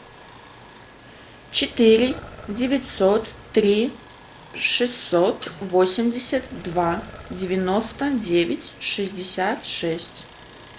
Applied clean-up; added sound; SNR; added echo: none; Stream + Growling; 19 dB; none.